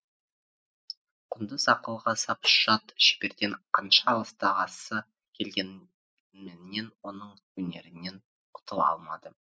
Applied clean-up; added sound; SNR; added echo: classical method spectral subtraction.